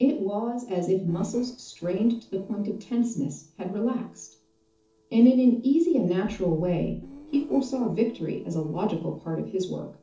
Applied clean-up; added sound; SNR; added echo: neural separator model SepFormer DNS4.